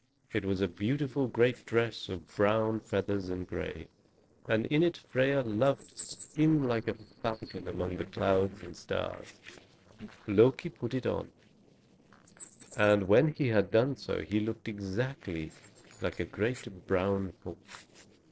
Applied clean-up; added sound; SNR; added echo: neural separator model SepFormer DNS4.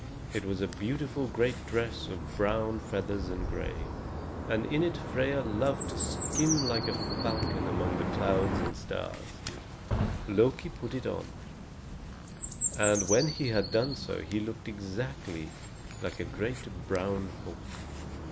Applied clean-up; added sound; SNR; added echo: none; Chirp, tweet; 3 dB; none.